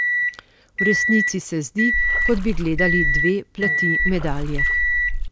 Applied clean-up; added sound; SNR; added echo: none; Microwave oven + Water / Splash, splatter; -3 dB; none.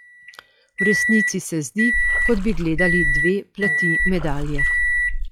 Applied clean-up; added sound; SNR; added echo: classical method log-MMSE.